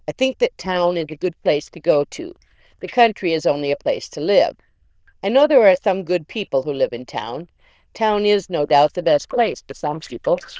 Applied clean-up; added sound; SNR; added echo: neural diffusion model UNIVERSE++.